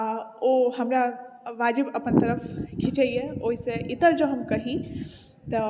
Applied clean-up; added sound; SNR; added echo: none; none; none; none.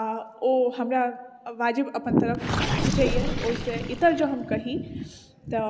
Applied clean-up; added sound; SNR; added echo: none; Gurgling; 6 dB; none.